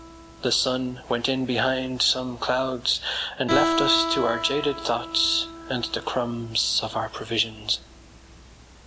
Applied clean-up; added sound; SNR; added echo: none; Guitar; 7 dB; none.